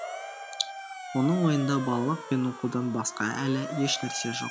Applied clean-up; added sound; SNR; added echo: none; Motor vehicle (road) / Siren; 10 dB; none.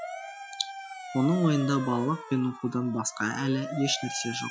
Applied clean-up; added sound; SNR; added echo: classical method Wiener filter.